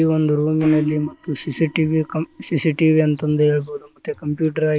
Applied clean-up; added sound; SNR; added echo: neural mask model Resemble Enhance denoiser.